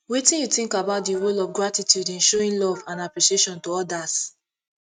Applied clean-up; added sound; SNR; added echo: neural mask model RNNoise.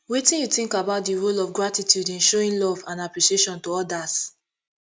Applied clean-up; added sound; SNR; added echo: none; none; none; none.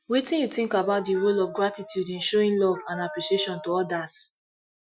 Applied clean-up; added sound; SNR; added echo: classical method Wiener filter.